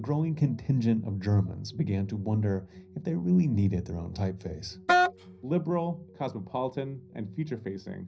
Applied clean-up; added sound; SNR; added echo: none; Wind instrument, woodwind instrument; -3 dB; reverberation time 0.5 s.